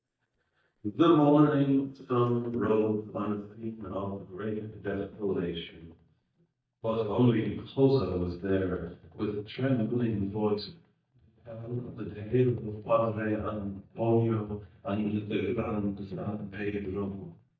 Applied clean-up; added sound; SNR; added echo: neural mask model DeepFilterNet 3.